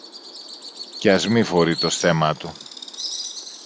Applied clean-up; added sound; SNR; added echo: none; Bird vocalization, bird call, bird song; 11 dB; none.